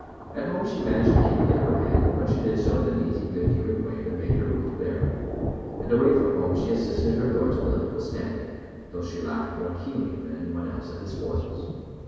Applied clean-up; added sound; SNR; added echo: none; Thunder / Rain; 0 dB; reverberation time 2.2 s.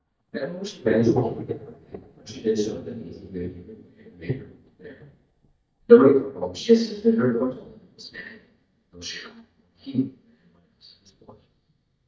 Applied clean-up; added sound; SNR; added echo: neural mask model DeepFilterNet 3.